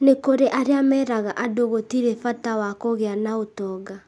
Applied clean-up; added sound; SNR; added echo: none; none; none; none.